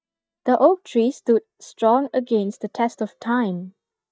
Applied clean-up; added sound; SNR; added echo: neural mask model DeepFilterNet 3.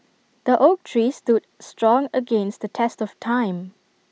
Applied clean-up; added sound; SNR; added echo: none; none; none; none.